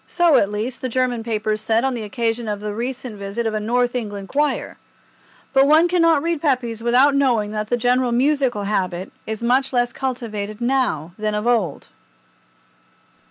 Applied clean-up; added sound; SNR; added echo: none; none; none; none.